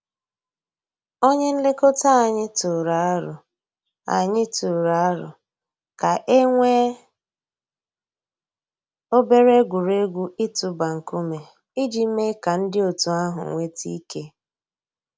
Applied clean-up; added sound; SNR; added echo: none; none; none; none.